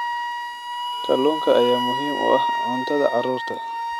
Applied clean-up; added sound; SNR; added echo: none; Wind instrument, woodwind instrument; 2 dB; none.